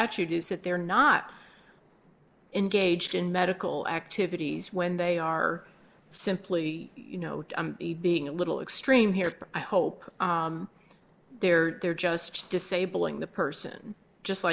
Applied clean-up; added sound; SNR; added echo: neural separator model SepFormer DNS4.